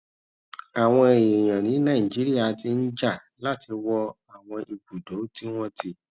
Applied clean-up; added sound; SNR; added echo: none; none; none; none.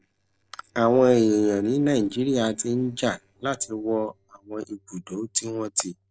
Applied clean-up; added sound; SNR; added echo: neural separator model SepFormer DNS4.